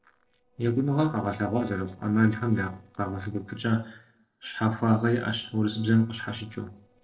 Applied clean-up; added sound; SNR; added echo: neural separator model SepFormer DNS4.